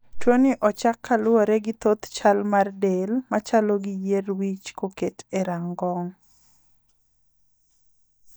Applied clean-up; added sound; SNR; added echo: neural mask model DeepFilterNet 3.